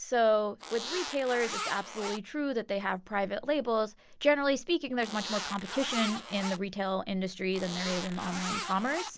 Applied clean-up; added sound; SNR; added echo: none; Zipper (clothing); 7 dB; none.